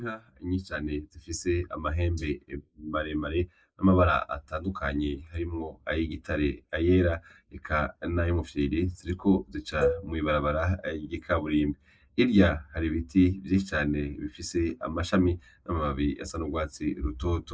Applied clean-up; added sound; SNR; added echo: neural mask model Resemble Enhance denoiser.